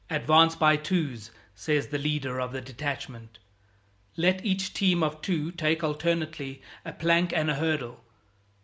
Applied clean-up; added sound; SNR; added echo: none; none; none; none.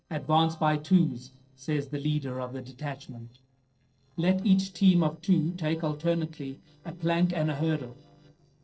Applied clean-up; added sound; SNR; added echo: neural separator model SepFormer DNS4.